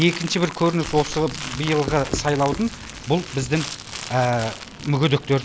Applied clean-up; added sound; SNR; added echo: none; Crumpling, crinkling + Writing; 11 dB; none.